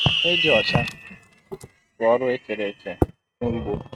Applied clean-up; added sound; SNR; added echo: neural mask model RNNoise.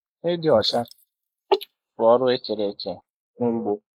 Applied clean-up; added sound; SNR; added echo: neural mask model Resemble Enhance denoiser.